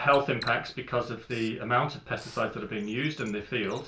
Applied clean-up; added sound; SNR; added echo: none; Bird vocalization, bird call, bird song; 20 dB; reverberation time 0.3 s.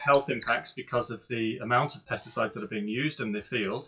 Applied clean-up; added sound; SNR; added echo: classical method WPE with log-MMSE.